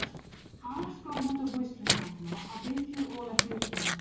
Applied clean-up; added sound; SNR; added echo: none; Tearing; -1 dB; reverberation time 0.7 s.